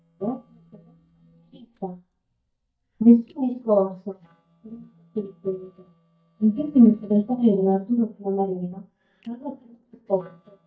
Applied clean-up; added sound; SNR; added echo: neural mask model DeepFilterNet 3.